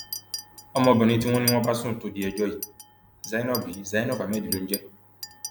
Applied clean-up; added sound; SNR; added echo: none; Chink, clink; 11 dB; none.